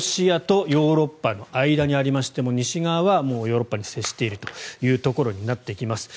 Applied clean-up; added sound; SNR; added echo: none; none; none; none.